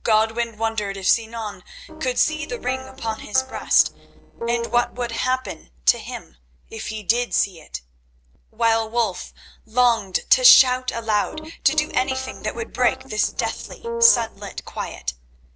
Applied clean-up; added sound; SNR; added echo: neural separator model SepFormer DNS4.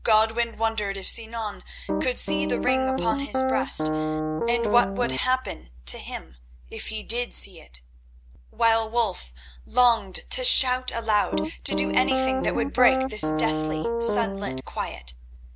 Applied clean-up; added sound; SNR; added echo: none; Piano; 1 dB; none.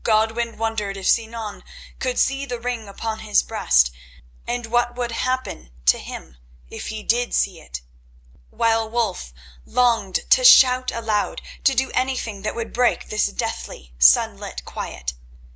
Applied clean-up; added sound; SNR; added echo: none; none; none; none.